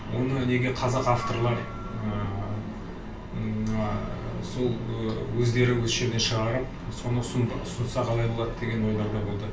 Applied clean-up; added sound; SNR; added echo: none; Organ; 18 dB; reverberation time 0.3 s.